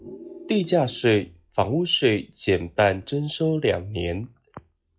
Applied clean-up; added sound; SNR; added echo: classical method log-MMSE.